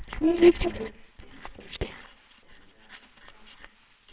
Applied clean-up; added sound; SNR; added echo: neural separator model SepFormer WHAMR!.